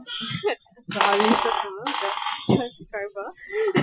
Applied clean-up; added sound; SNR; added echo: classical method Wiener filter.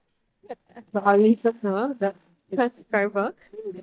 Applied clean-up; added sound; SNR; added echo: neural mask model DeepFilterNet 3.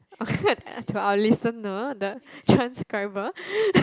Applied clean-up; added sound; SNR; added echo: none; none; none; none.